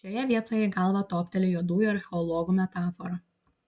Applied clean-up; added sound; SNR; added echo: none; none; none; none.